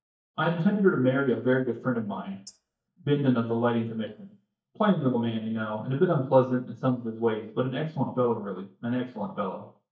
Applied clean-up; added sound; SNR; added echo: neural mask model DeepFilterNet 3.